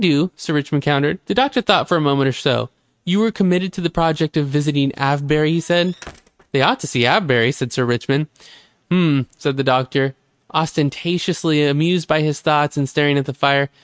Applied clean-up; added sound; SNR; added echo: neural mask model RNNoise.